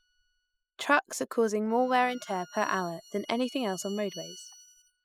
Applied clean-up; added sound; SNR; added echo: classical method spectral subtraction.